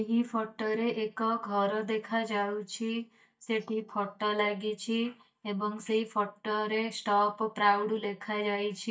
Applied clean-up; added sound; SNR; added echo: neural mask model DeepFilterNet 3.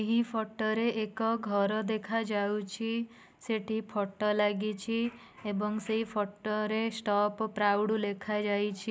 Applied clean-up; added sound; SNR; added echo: none; none; none; none.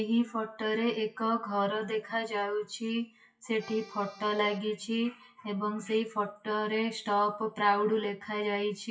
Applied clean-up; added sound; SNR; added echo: classical method WPE with log-MMSE.